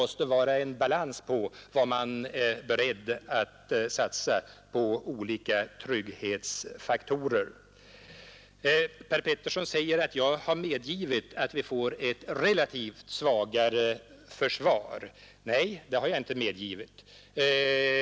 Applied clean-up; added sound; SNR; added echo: none; none; none; none.